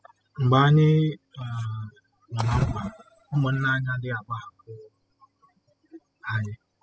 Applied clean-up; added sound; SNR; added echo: classical method spectral subtraction.